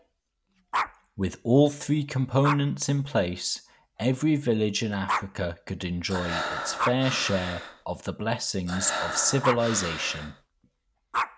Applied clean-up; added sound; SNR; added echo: none; Dog + Breathing; 7 dB; none.